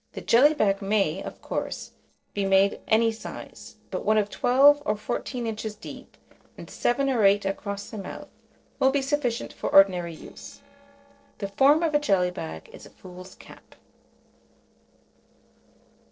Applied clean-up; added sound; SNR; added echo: neural separator model SepFormer DNS4.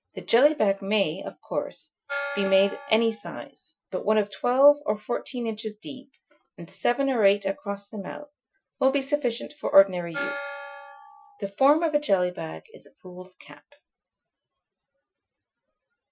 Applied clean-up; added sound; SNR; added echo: classical method Wiener filter.